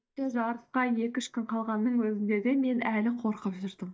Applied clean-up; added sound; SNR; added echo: neural mask model DeepFilterNet 3.